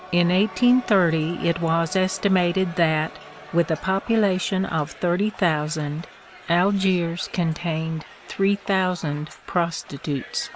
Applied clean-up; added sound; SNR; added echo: none; Crowd; 19 dB; none.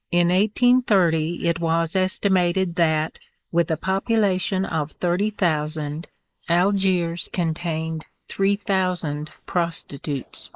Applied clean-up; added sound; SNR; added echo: neural mask model Resemble Enhance denoiser.